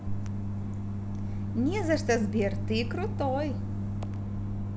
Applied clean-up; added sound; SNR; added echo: none; none; none; none.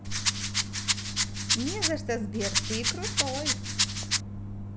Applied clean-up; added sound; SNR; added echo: none; Rattle; -4 dB; none.